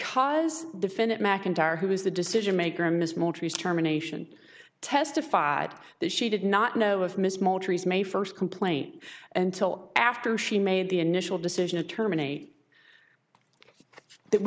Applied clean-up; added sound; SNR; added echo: none; none; none; none.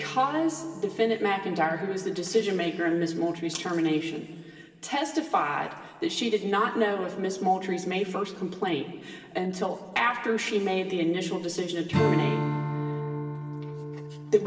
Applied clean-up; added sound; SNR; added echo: none; Strum; 8 dB; reverberation time 2.2 s.